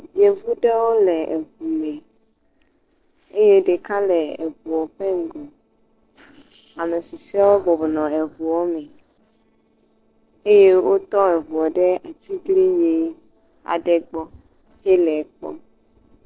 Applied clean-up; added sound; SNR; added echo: neural separator model SepFormer DNS4.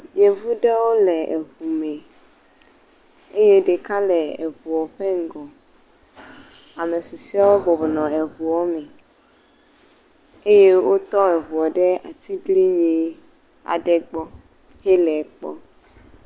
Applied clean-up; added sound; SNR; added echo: none; none; none; none.